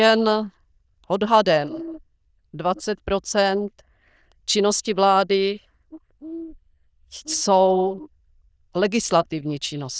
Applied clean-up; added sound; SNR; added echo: neural diffusion model UNIVERSE++.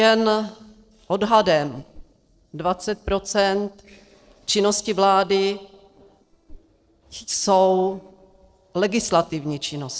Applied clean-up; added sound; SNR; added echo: neural separator model SepFormer DNS4.